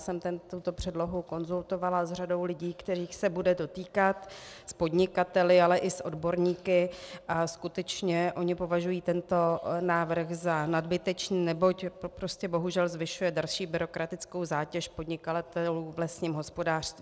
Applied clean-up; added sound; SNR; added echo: none; none; none; none.